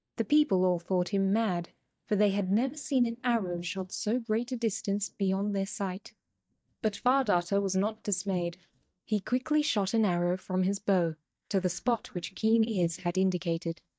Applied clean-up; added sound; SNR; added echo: neural mask model DeepFilterNet 3.